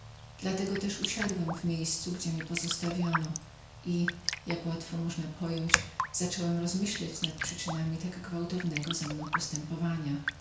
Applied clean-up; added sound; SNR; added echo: none; Raindrop; 5 dB; reverberation time 0.5 s.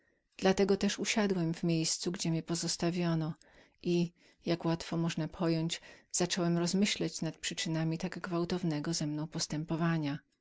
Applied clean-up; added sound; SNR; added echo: none; none; none; none.